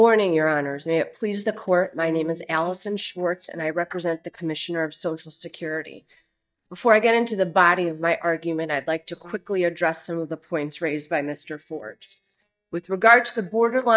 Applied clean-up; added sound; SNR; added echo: neural mask model DeepFilterNet 3.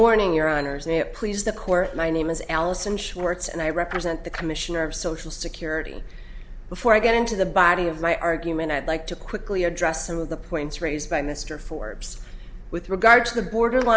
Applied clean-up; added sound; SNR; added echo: none; none; none; none.